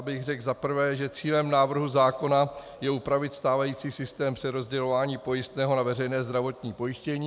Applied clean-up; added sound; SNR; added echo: none; none; none; none.